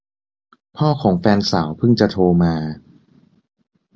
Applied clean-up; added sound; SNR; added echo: none; none; none; none.